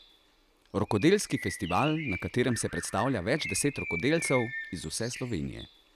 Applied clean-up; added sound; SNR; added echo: none; Bird; 11 dB; none.